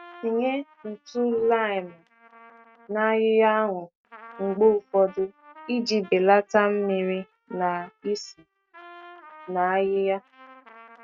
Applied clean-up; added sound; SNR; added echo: neural mask model RNNoise.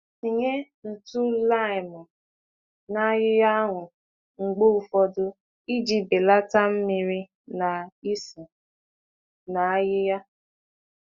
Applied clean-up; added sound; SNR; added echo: none; none; none; none.